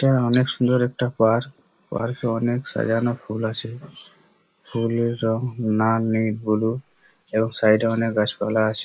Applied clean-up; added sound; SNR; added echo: neural mask model Resemble Enhance denoiser.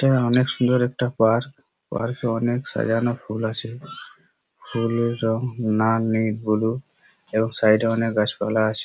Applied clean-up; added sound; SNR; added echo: none; none; none; none.